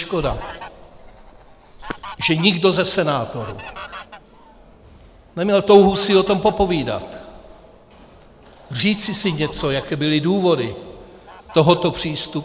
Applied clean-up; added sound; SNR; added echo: none; Fowl; 19 dB; none.